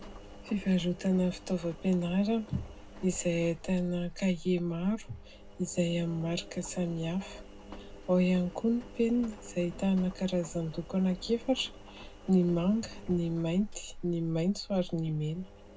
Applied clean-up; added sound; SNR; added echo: none; Engine; 15 dB; reverberation time 0.3 s.